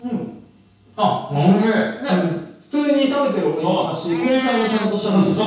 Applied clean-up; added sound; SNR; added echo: none; Meow; 18 dB; reverberation time 0.6 s.